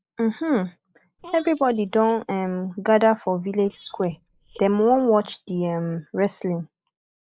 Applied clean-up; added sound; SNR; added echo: neural mask model Resemble Enhance denoiser.